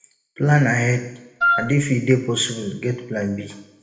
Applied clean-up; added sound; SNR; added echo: none; Wind instrument, woodwind instrument; 0 dB; reverberation time 0.9 s.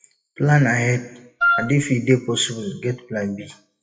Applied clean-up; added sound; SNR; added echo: classical method WPE with log-MMSE.